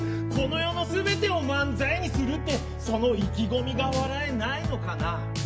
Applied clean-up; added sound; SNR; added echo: none; Organ; 9 dB; none.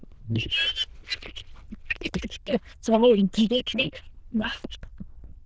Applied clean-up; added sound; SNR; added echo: neural diffusion model UNIVERSE++.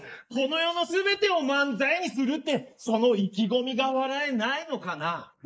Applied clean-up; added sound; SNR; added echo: neural mask model Resemble Enhance denoiser.